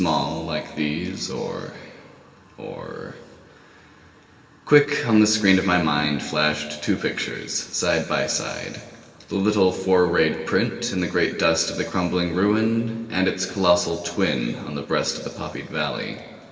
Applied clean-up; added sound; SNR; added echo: none; none; none; reverberation time 1.9 s.